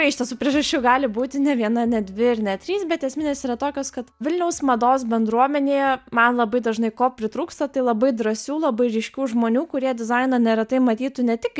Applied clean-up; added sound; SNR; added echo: none; none; none; none.